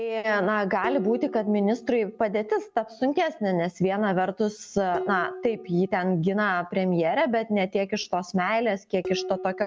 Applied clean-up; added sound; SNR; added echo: none; Dishes, pots, and pans; 15 dB; none.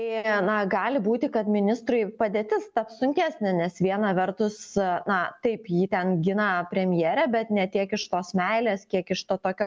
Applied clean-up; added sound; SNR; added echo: none; none; none; none.